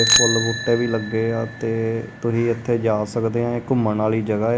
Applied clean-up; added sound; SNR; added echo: none; Bicycle bell; 6 dB; none.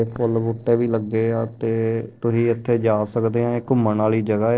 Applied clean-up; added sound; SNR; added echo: neural separator model SepFormer DNS4.